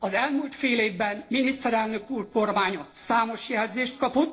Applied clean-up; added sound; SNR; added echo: neural separator model SepFormer DNS4.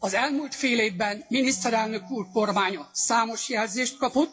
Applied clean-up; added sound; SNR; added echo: classical method WPE with log-MMSE.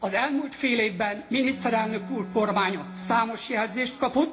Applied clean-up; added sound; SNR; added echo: none; Bowed string instrument; 13 dB; reverberation time 0.4 s.